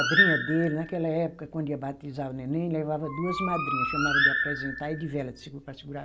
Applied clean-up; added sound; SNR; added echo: none; Bird; -1 dB; none.